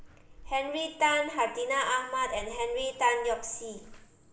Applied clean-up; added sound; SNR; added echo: none; Bathtub (filling or washing); 18 dB; reverberation time 1.0 s.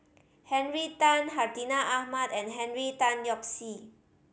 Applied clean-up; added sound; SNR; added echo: none; none; none; none.